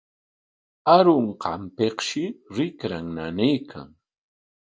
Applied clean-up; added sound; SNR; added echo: none; none; none; none.